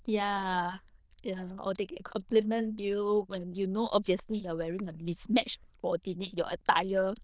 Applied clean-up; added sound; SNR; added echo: neural diffusion model UNIVERSE++.